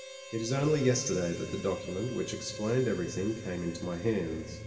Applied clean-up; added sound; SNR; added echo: none; Harmonica; 14 dB; reverberation time 2.3 s.